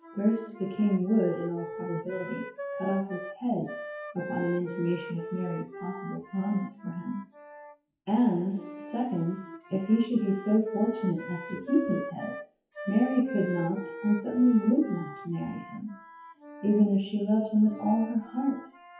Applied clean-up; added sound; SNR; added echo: classical method WPE with log-MMSE.